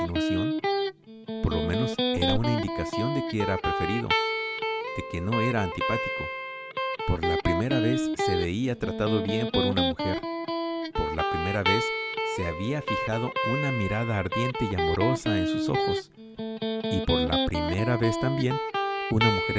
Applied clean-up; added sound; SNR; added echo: none; Electric guitar + Bird; -1 dB; none.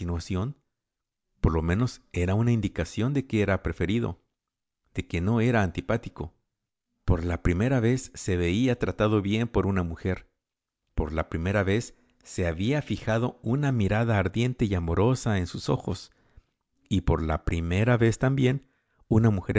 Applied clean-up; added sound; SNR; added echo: none; none; none; none.